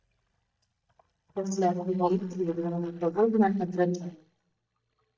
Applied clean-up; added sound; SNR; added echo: neural mask model DeepFilterNet 3.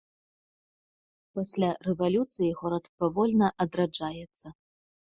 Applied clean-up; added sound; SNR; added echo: none; none; none; none.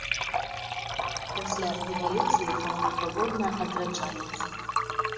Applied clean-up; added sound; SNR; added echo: none; Liquid; -3 dB; reverberation time 2.3 s.